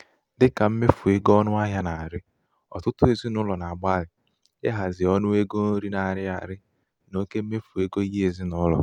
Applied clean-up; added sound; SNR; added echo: none; none; none; none.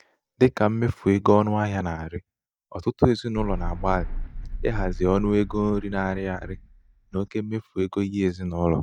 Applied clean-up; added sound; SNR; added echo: neural mask model DeepFilterNet 3.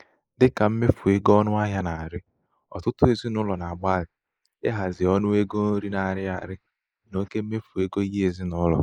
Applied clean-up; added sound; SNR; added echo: neural mask model Resemble Enhance denoiser.